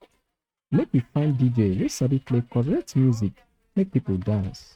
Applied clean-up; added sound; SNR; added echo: neural mask model RNNoise.